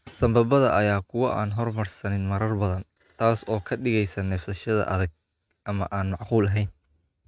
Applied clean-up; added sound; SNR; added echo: neural mask model RNNoise.